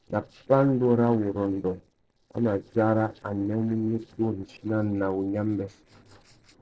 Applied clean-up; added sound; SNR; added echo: neural separator model SepFormer DNS4.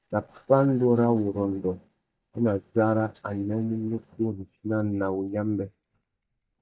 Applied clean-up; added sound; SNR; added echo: neural mask model DeepFilterNet 3.